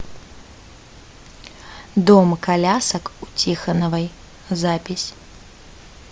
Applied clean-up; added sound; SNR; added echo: none; none; none; none.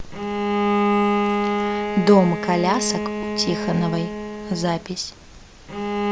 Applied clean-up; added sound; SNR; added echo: none; Bowed string instrument; 0 dB; none.